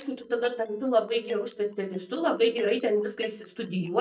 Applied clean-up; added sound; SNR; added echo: neural mask model DeepFilterNet 3.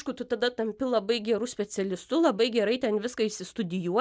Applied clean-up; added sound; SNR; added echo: none; none; none; none.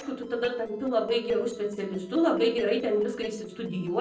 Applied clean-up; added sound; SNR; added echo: neural separator model SepFormer DNS4.